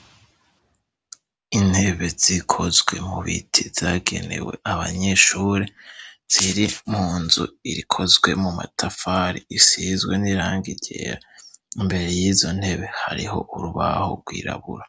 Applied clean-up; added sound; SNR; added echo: none; none; none; none.